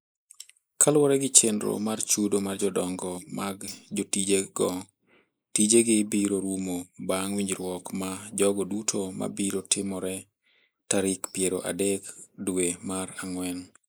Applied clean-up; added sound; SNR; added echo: neural mask model Resemble Enhance denoiser.